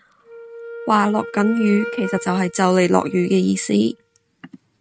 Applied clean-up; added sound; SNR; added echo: neural mask model RNNoise.